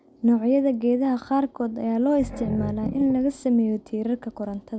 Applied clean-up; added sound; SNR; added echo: none; Growling; 13 dB; none.